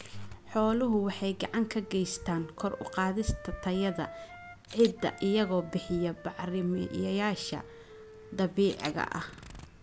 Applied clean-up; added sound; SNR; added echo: none; Camera + Wind instrument, woodwind instrument; 17 dB; none.